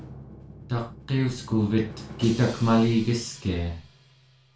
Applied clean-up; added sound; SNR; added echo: none; Drum; 16 dB; reverberation time 0.3 s.